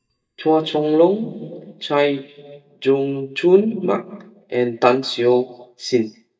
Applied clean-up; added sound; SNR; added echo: neural mask model DeepFilterNet 3.